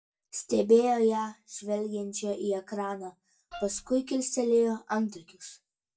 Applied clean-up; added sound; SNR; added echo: neural mask model DeepFilterNet 3.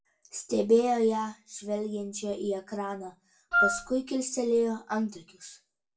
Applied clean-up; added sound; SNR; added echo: none; Wind instrument, woodwind instrument; -3 dB; reverberation time 0.2 s.